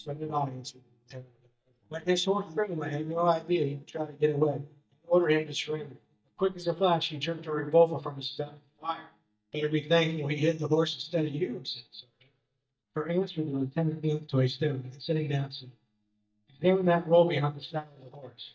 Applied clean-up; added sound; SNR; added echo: neural mask model DeepFilterNet 3.